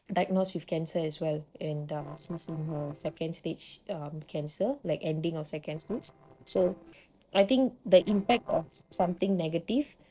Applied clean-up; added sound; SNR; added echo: neural separator model SepFormer DNS4.